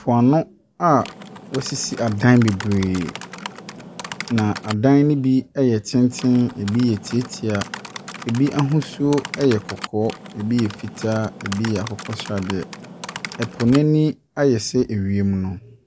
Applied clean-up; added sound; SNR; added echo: none; Typing; 14 dB; none.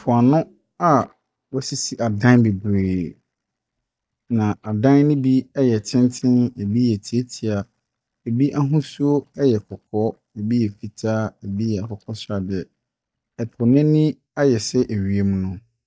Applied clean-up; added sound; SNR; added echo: neural mask model DeepFilterNet 3.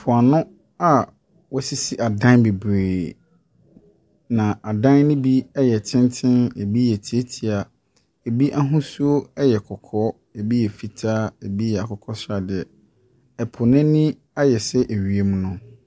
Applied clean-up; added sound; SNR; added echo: none; none; none; none.